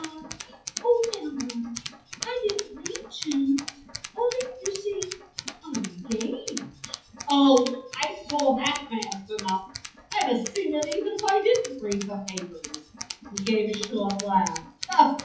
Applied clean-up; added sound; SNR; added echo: classical method WPE with log-MMSE.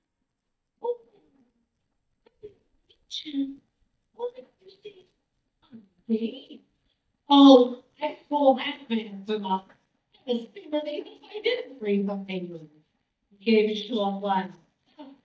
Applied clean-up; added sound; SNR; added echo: neural mask model DeepFilterNet 3.